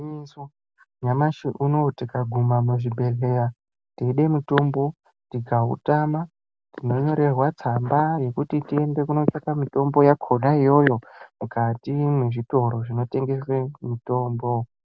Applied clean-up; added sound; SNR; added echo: none; none; none; none.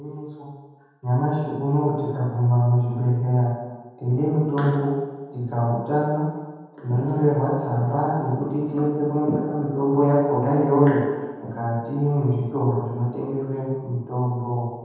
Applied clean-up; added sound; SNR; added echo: none; none; none; reverberation time 1.2 s.